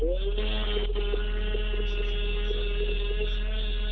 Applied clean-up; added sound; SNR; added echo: none; Idling / Sawing / Accelerating, revving, vroom; 7 dB; reverberation time 0.3 s.